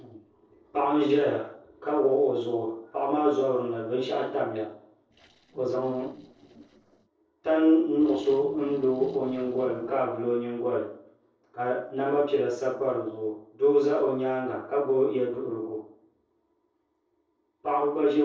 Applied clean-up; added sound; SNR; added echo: neural separator model SepFormer DNS4.